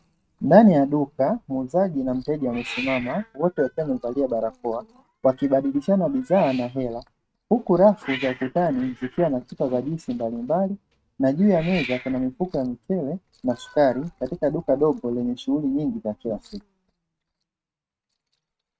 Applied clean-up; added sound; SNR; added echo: neural mask model RNNoise.